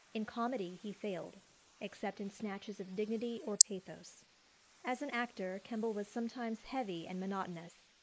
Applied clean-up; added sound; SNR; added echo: neural mask model Resemble Enhance denoiser.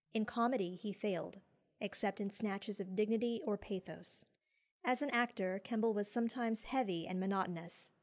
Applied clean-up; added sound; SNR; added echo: none; none; none; none.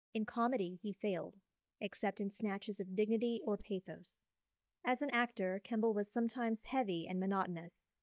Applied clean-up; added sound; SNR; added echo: neural mask model DeepFilterNet 3.